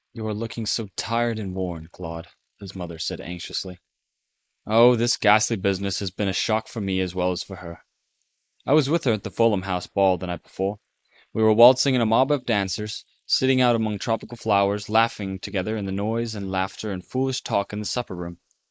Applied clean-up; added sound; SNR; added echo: neural mask model Resemble Enhance denoiser.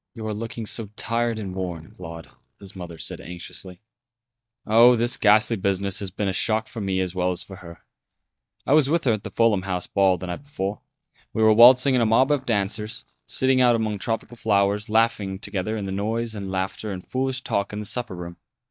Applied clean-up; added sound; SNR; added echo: neural mask model DeepFilterNet 3.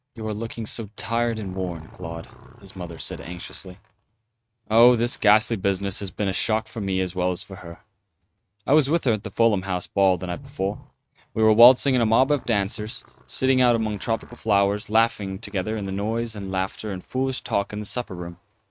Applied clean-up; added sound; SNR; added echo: neural mask model RNNoise.